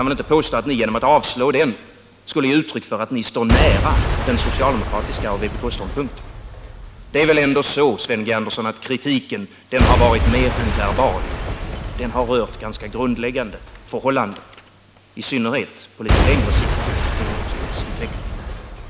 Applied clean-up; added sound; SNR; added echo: none; Shatter / Crushing / Boom; 2 dB; none.